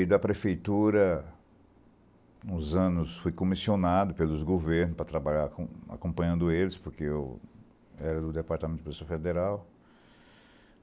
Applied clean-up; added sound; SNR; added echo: none; none; none; none.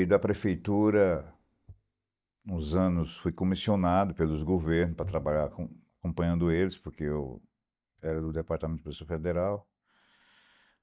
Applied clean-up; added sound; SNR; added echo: neural mask model DeepFilterNet 3.